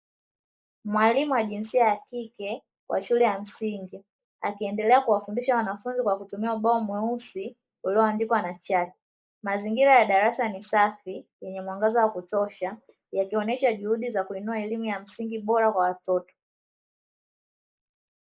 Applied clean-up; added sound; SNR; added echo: neural mask model Resemble Enhance denoiser.